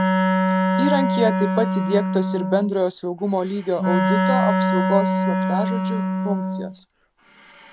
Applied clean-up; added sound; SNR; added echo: none; Wind instrument, woodwind instrument; -3 dB; none.